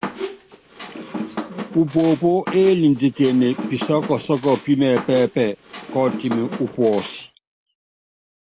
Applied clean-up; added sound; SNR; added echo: none; Squeak; 11 dB; none.